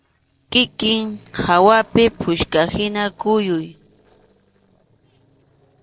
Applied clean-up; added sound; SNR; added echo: neural separator model SepFormer DNS4.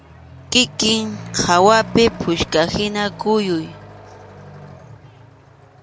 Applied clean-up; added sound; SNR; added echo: none; Accelerating, revving, vroom / Truck; 16 dB; none.